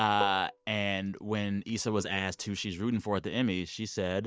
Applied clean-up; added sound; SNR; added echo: neural mask model DeepFilterNet 3.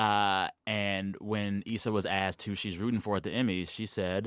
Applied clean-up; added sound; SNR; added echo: none; none; none; none.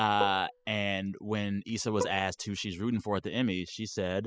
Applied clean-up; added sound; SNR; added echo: classical method spectral subtraction.